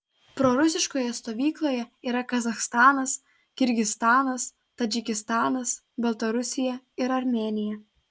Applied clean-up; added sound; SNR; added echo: none; none; none; none.